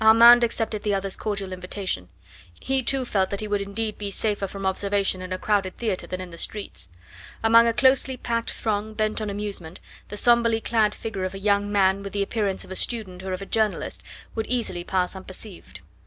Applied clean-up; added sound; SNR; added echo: none; none; none; none.